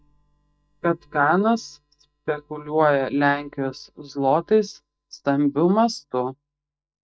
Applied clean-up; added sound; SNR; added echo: neural mask model DeepFilterNet 3.